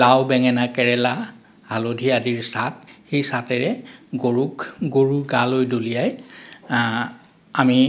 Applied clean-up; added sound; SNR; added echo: none; none; none; none.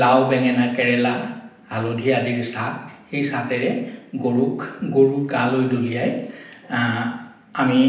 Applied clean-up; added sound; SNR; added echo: none; none; none; reverberation time 0.8 s.